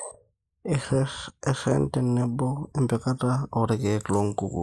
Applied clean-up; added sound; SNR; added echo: neural mask model Resemble Enhance denoiser.